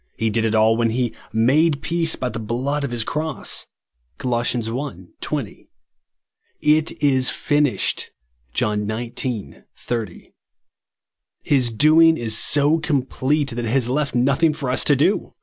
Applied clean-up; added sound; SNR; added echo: none; none; none; none.